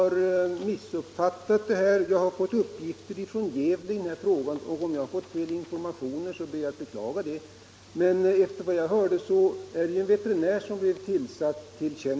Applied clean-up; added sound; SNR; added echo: none; none; none; none.